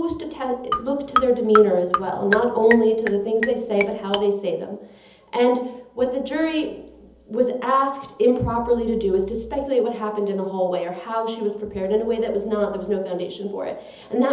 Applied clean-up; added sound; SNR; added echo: none; Marimba, xylophone; 5 dB; reverberation time 0.7 s.